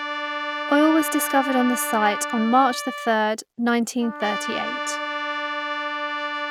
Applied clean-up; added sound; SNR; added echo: none; Trumpet + Trumpet; 5 dB; none.